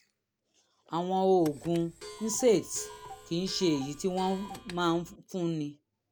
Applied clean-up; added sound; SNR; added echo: none; Clock; 16 dB; none.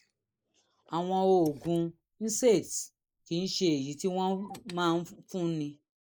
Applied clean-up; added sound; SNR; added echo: neural mask model Resemble Enhance denoiser.